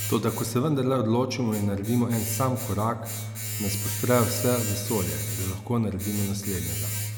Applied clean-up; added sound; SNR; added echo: none; Domestic sounds, home sounds; 5 dB; none.